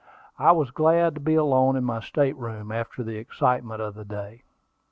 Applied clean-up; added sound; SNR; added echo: none; none; none; none.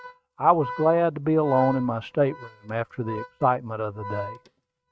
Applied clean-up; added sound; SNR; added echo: neural mask model RNNoise.